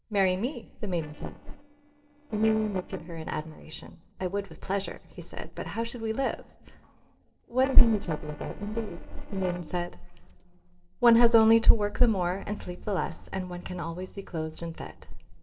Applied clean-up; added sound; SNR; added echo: neural separator model SepFormer DNS4.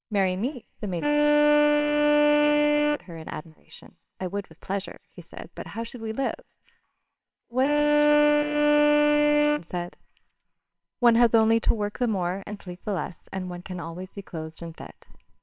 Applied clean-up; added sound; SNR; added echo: neural separator model SepFormer WHAMR!.